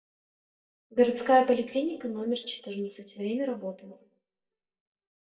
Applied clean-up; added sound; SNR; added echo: neural mask model DeepFilterNet 3.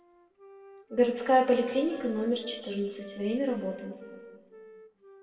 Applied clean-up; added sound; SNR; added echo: none; Wind instrument, woodwind instrument; 19 dB; reverberation time 1.6 s.